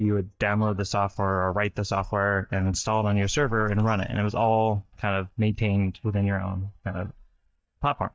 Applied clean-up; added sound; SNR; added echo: neural mask model DeepFilterNet 3.